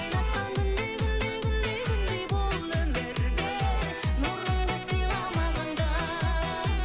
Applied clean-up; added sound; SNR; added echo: none; Train / Breathing + Harmonica; 19 dB; none.